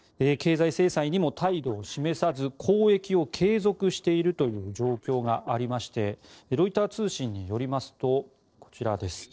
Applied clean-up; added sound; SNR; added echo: neural separator model SepFormer DNS4.